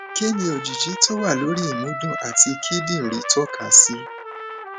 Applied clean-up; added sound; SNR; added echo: none; Trumpet; 9 dB; none.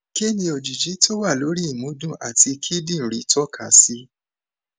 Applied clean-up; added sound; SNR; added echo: none; none; none; none.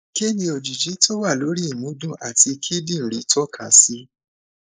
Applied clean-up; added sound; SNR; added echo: neural mask model Resemble Enhance denoiser.